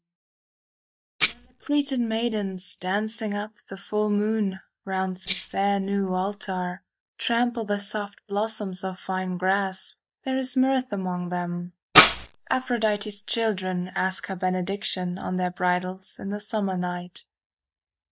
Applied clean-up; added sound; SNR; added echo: neural mask model DeepFilterNet 3.